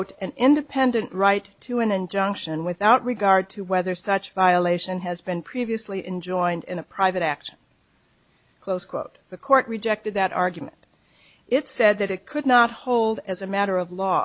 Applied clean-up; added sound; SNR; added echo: none; none; none; none.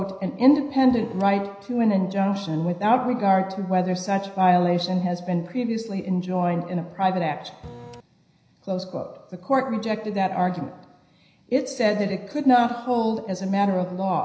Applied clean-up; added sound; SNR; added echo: none; Printer; 16 dB; reverberation time 0.9 s.